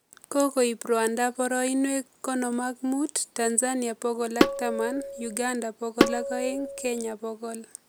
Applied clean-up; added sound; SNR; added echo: none; Tabla; -1 dB; none.